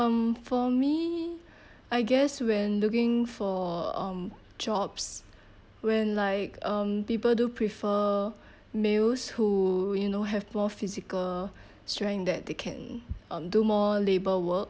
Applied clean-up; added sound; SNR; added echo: none; none; none; none.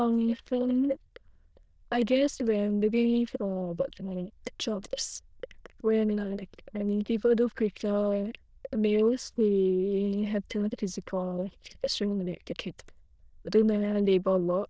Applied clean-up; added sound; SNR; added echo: neural diffusion model UNIVERSE++.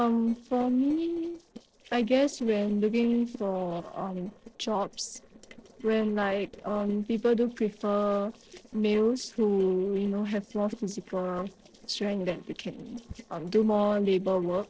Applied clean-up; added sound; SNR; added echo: neural separator model SepFormer DNS4.